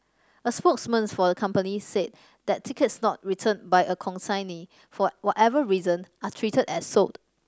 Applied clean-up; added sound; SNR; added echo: none; none; none; none.